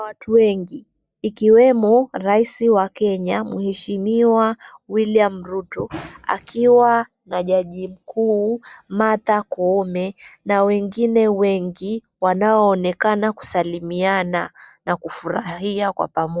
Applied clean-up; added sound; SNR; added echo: none; none; none; none.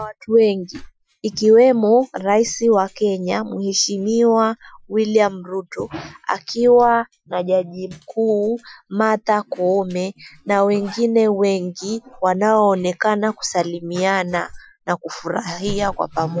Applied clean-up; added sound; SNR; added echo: classical method Wiener filter.